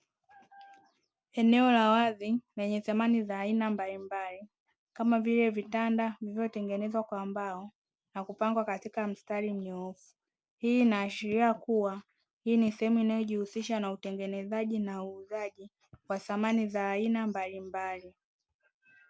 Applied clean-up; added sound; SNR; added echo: none; none; none; none.